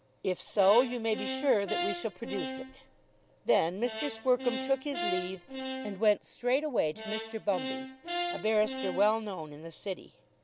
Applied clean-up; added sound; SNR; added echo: none; Brass instrument; 8 dB; none.